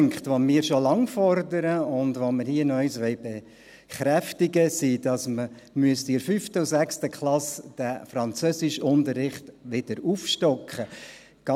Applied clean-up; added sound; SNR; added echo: none; none; none; none.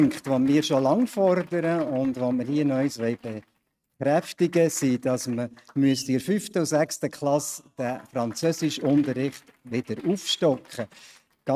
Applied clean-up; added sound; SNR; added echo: neural mask model RNNoise.